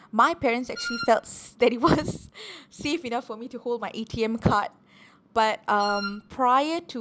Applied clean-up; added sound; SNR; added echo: none; Wind instrument, woodwind instrument; 9 dB; none.